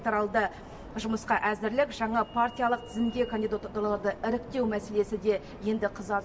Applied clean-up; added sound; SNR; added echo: none; none; none; none.